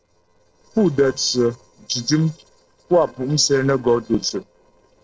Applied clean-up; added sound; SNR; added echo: neural separator model SepFormer DNS4.